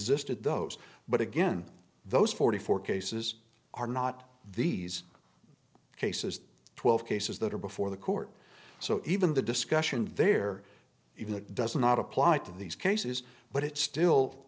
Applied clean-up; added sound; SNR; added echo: none; none; none; none.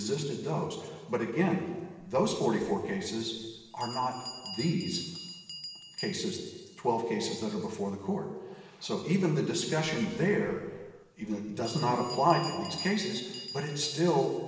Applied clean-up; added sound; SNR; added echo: none; Bell; 16 dB; reverberation time 1.3 s.